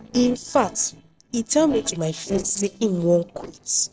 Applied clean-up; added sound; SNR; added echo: neural separator model SepFormer DNS4.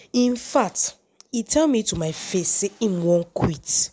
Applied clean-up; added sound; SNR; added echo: none; none; none; none.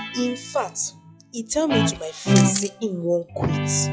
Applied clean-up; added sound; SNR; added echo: classical method log-MMSE.